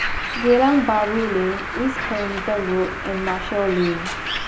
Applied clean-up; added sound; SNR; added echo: none; Bird; 6 dB; none.